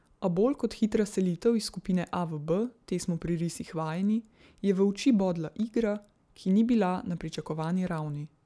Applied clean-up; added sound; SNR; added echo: none; none; none; none.